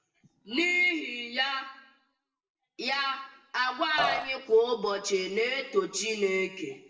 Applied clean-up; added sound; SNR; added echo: neural separator model SepFormer DNS4.